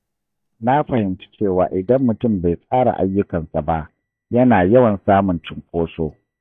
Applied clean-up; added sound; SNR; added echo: neural mask model DeepFilterNet 3.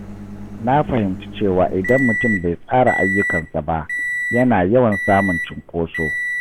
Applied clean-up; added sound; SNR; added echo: none; Microwave oven; 6 dB; none.